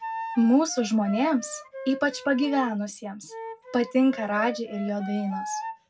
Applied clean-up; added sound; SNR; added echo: none; Wind instrument, woodwind instrument; 12 dB; reverberation time 0.3 s.